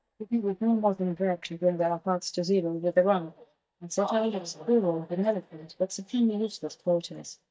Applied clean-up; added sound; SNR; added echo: neural mask model DeepFilterNet 3.